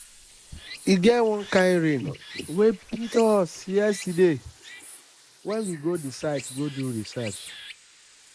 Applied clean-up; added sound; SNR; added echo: neural mask model Resemble Enhance denoiser.